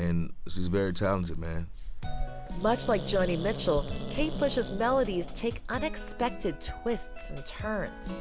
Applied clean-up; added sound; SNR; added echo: none; Growling; 6 dB; none.